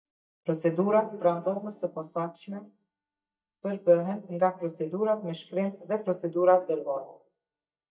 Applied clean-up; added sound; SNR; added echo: neural mask model DeepFilterNet 3.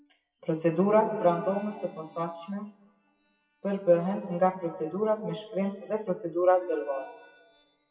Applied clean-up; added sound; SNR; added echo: classical method WPE with log-MMSE.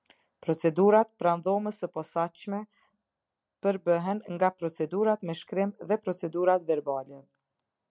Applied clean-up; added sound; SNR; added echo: none; none; none; none.